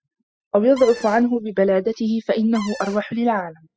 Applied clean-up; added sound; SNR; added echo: classical method spectral subtraction.